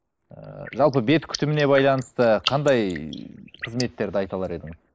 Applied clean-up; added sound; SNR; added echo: neural mask model Resemble Enhance denoiser.